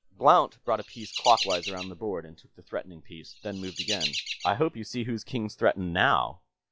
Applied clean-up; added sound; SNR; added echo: classical method log-MMSE.